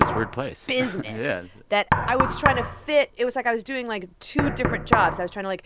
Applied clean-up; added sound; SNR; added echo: none; Knock; 2 dB; none.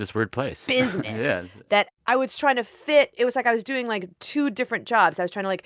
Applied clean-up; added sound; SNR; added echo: none; none; none; none.